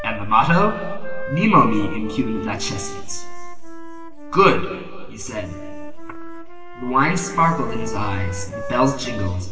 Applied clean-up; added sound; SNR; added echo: none; Wind instrument, woodwind instrument; 14 dB; reverberation time 2.3 s.